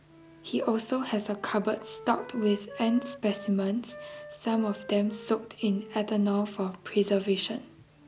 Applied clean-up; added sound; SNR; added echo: none; Wind instrument, woodwind instrument; 18 dB; none.